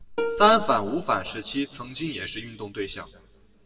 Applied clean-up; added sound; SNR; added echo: none; Plucked string instrument; 9 dB; reverberation time 1.0 s.